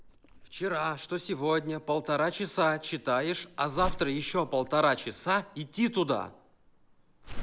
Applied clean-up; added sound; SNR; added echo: none; Crumpling, crinkling; 13 dB; none.